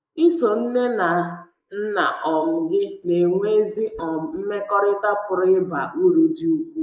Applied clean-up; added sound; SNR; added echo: neural mask model Resemble Enhance denoiser.